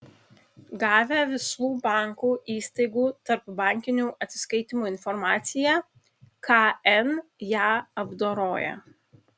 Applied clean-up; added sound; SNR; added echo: none; none; none; none.